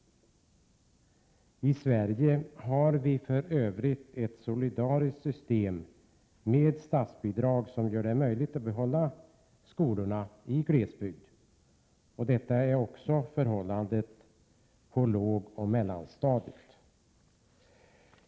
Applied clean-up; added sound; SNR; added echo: none; none; none; none.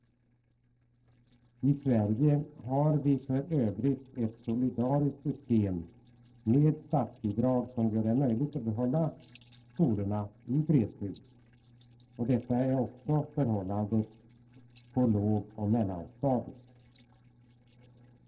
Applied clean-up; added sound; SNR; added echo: neural separator model SepFormer DNS4.